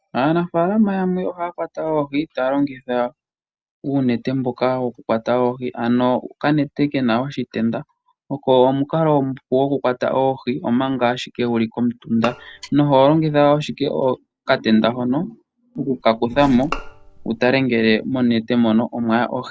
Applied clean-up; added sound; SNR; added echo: none; Bowed string instrument + Zipper (clothing); 16 dB; none.